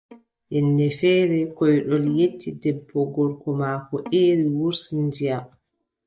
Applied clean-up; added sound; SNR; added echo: neural mask model DeepFilterNet 3.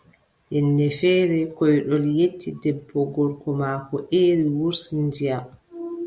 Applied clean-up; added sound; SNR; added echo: none; none; none; none.